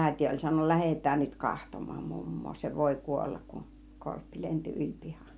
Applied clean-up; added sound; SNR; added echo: none; none; none; none.